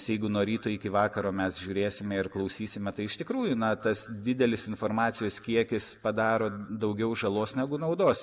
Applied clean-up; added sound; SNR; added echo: none; none; none; none.